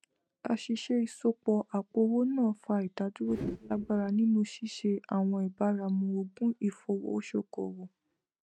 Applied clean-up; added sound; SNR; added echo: neural mask model RNNoise.